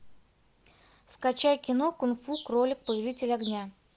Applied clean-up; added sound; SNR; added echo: none; Bird vocalization, bird call, bird song; 12 dB; none.